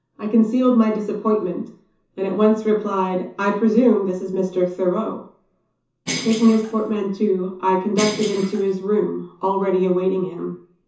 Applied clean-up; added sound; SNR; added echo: none; Bell; 10 dB; reverberation time 0.9 s.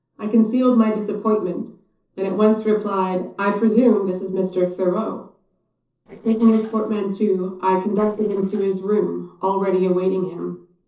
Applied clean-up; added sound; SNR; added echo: neural separator model SepFormer DNS4.